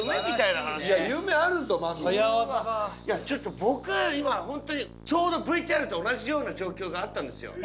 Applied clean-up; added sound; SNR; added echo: none; Musical instrument; 19 dB; none.